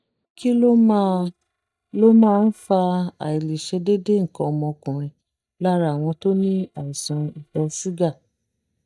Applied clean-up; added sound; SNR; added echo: neural mask model DeepFilterNet 3.